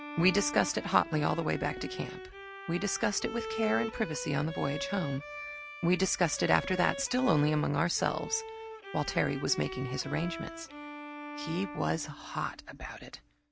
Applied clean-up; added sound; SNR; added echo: none; Bowed string instrument; 10 dB; none.